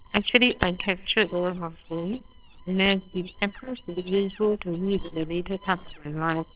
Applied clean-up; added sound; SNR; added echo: neural separator model SepFormer WHAMR!.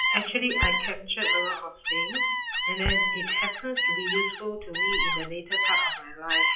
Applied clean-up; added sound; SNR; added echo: classical method WPE with log-MMSE.